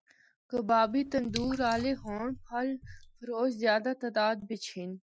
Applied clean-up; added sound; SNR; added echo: classical method Wiener filter.